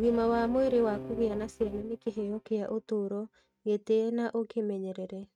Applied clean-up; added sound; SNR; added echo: neural mask model RNNoise.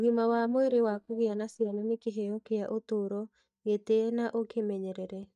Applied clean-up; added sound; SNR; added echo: neural mask model DeepFilterNet 3.